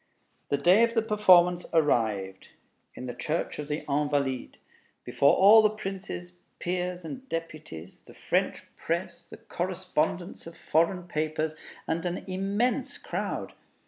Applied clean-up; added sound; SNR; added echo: none; none; none; none.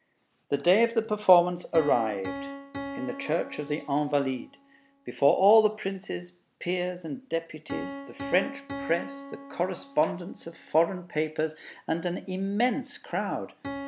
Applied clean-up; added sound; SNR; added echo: none; Piano; 14 dB; none.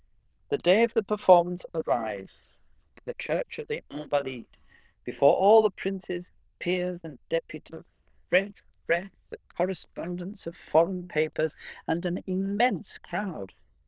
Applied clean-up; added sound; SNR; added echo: neural diffusion model UNIVERSE++.